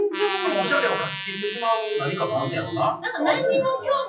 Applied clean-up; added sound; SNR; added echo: classical method WPE with log-MMSE.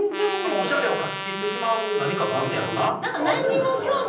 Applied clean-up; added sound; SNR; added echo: none; Trumpet; 8 dB; reverberation time 0.6 s.